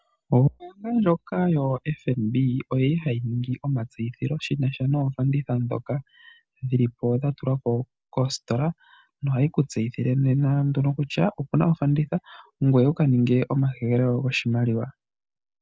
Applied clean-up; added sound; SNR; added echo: none; none; none; none.